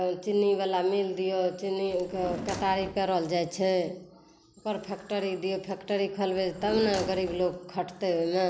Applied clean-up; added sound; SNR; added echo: none; Drawer open or close; 10 dB; none.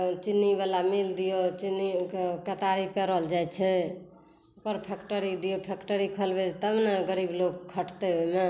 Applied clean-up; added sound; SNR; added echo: none; none; none; none.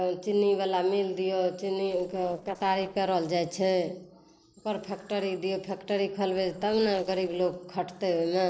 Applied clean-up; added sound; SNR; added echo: neural separator model SepFormer DNS4.